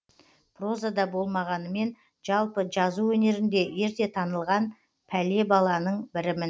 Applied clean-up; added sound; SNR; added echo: none; none; none; none.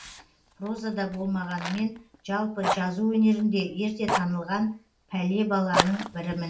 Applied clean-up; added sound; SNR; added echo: none; Fire; 6 dB; reverberation time 0.3 s.